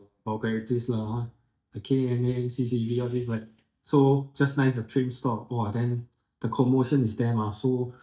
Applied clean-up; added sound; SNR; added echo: neural mask model DeepFilterNet 3.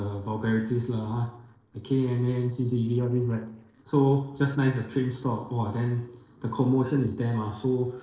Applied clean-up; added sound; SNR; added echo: neural separator model SepFormer DNS4.